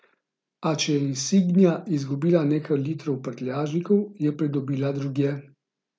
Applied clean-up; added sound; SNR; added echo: none; none; none; none.